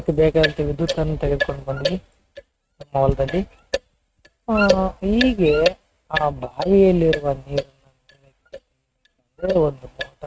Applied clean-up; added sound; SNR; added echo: neural mask model RNNoise.